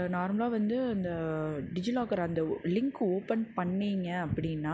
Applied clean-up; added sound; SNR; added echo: none; none; none; none.